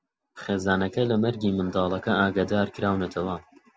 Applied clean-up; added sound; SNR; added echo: none; none; none; none.